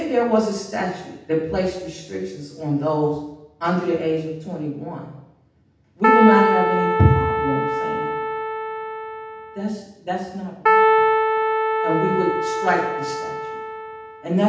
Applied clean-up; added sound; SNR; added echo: none; Keyboard (musical); -3 dB; reverberation time 0.8 s.